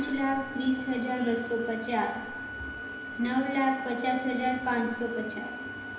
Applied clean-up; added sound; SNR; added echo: none; Organ; 10 dB; reverberation time 1.0 s.